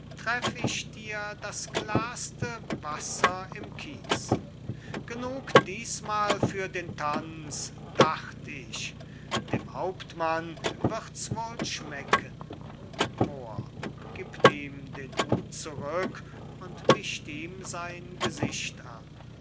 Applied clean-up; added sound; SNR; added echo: none; Mechanisms / Car; -5 dB; none.